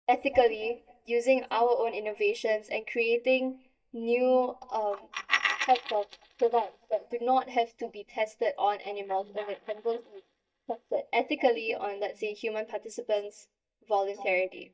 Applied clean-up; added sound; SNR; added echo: neural mask model DeepFilterNet 3.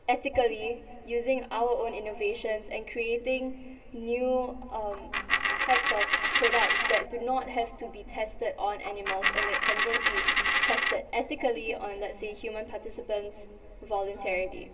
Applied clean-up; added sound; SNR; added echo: none; Coin (dropping); -4 dB; reverberation time 2.6 s.